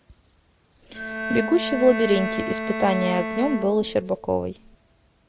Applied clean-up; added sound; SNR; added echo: none; Bowed string instrument; 6 dB; none.